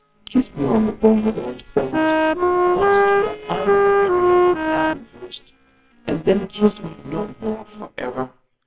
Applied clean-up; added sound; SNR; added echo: neural separator model SepFormer WHAMR!.